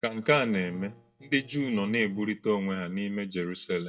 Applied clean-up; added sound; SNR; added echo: neural mask model DeepFilterNet 3.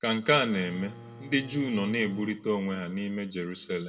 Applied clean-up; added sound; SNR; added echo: none; Bowed string instrument; 17 dB; reverberation time 1.3 s.